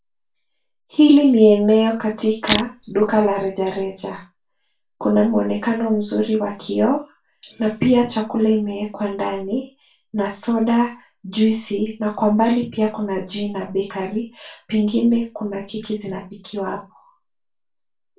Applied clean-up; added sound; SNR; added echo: none; Camera; 6 dB; reverberation time 0.3 s.